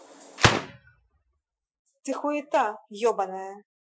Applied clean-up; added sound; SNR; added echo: classical method Wiener filter.